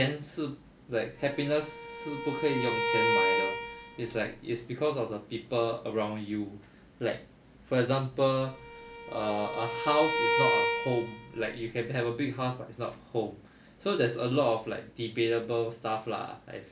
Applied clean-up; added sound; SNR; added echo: none; Bowed string instrument; 0 dB; none.